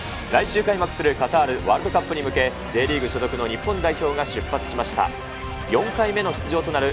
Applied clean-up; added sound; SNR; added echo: none; none; none; none.